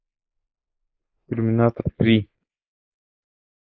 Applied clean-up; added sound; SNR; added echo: neural mask model Resemble Enhance denoiser.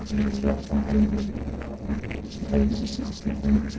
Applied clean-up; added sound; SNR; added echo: neural separator model SepFormer DNS4.